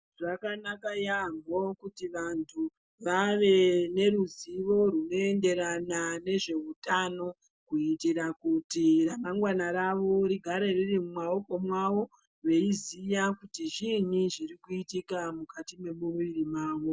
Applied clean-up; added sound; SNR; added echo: none; none; none; none.